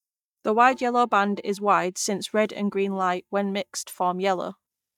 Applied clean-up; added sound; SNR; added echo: neural mask model DeepFilterNet 3.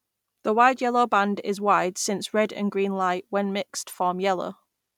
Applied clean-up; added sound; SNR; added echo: none; none; none; none.